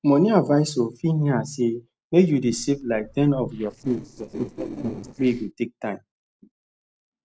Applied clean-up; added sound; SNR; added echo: neural separator model SepFormer DNS4.